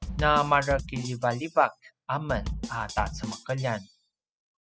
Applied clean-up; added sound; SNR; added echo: classical method spectral subtraction.